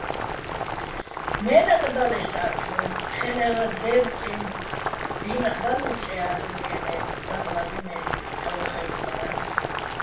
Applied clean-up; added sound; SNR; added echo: none; Boiling; 2 dB; reverberation time 0.3 s.